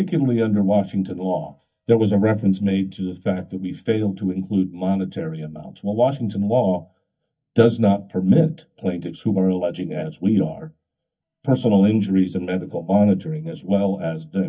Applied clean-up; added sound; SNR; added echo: neural mask model DeepFilterNet 3.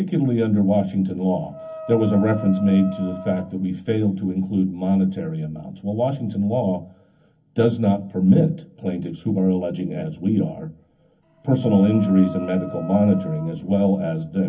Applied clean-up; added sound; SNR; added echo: none; Wind instrument, woodwind instrument; 15 dB; reverberation time 0.3 s.